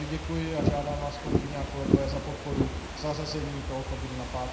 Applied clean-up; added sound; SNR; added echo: none; Fireworks / Ocean; -2 dB; reverberation time 0.7 s.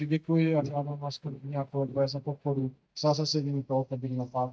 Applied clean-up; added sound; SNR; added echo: neural mask model DeepFilterNet 3.